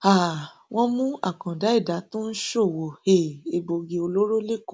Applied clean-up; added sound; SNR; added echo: none; none; none; none.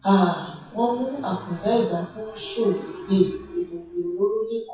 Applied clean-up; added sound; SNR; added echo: classical method WPE with log-MMSE.